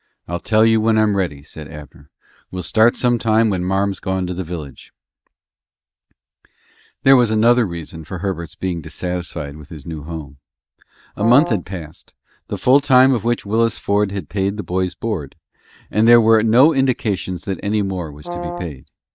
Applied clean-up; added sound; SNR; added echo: neural mask model DeepFilterNet 3.